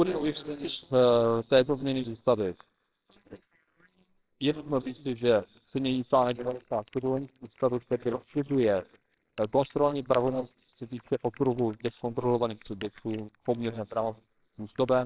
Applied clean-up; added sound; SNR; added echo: neural separator model SepFormer WHAMR!.